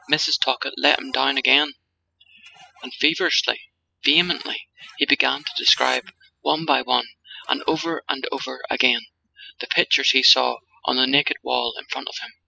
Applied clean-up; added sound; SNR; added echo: classical method spectral subtraction.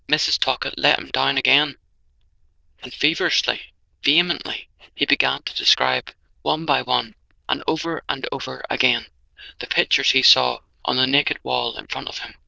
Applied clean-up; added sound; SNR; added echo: neural diffusion model UNIVERSE++.